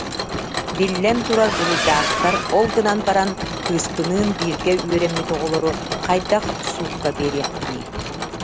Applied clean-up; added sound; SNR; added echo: none; Accelerating, revving, vroom + Mechanisms; 3 dB; none.